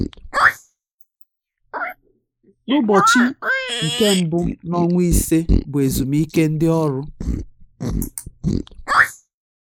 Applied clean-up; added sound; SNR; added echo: neural mask model Resemble Enhance denoiser.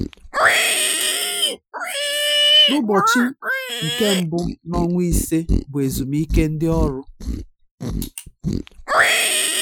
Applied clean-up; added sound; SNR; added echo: classical method Wiener filter.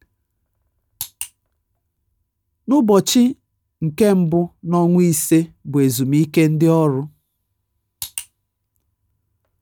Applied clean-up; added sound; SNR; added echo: none; none; none; none.